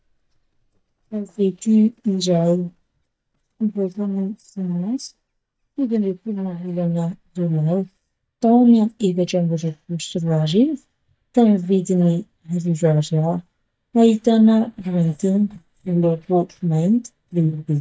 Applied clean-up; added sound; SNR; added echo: neural mask model DeepFilterNet 3.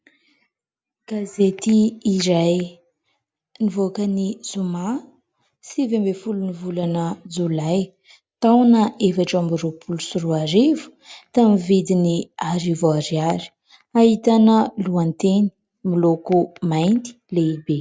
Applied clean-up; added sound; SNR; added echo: none; none; none; none.